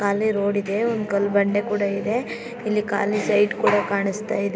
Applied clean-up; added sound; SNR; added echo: none; none; none; none.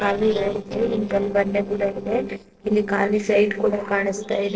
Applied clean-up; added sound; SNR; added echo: neural separator model SepFormer DNS4.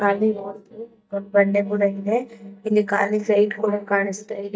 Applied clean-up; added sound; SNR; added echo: neural mask model DeepFilterNet 3.